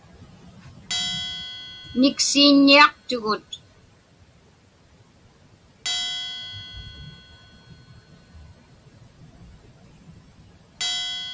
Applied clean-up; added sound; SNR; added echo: none; Bell; 11 dB; none.